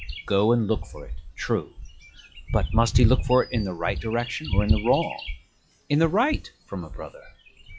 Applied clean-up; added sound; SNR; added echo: classical method log-MMSE.